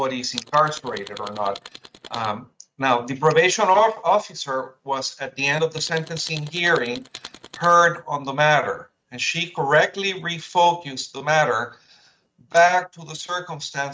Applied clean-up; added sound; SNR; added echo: neural mask model RNNoise.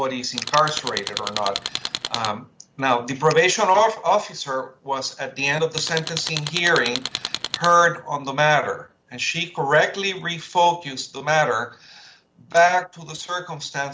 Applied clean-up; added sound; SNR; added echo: none; Tools; 7 dB; none.